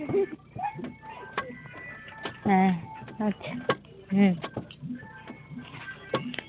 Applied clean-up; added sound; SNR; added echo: none; Mechanisms / Car; 9 dB; none.